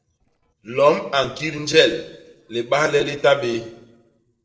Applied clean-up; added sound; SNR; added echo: neural separator model SepFormer DNS4.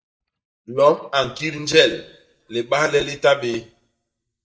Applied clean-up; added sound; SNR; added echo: neural mask model DeepFilterNet 3.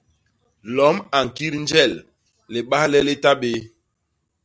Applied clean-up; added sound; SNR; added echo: none; none; none; none.